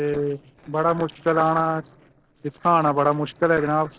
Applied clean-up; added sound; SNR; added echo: neural separator model SepFormer DNS4.